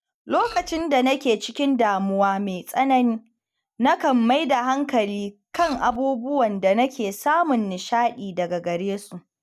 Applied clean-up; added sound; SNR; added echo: neural mask model DeepFilterNet 3.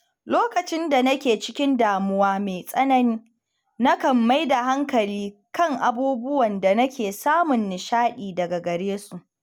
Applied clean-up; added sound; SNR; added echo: none; none; none; none.